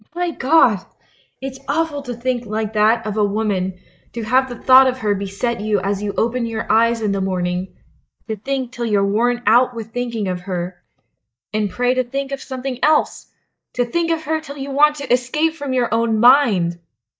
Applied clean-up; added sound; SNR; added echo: neural mask model DeepFilterNet 3.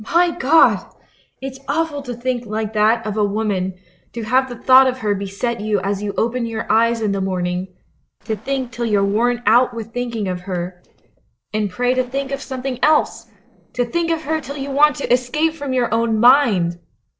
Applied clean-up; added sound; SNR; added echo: neural separator model SepFormer DNS4.